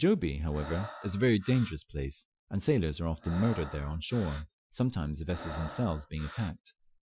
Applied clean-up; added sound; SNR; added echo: classical method Wiener filter.